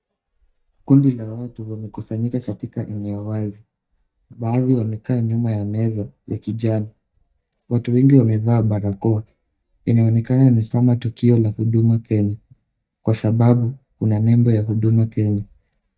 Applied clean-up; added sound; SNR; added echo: neural mask model DeepFilterNet 3.